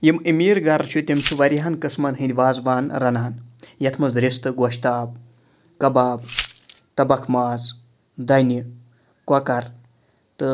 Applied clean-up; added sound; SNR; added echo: none; Glass; 9 dB; none.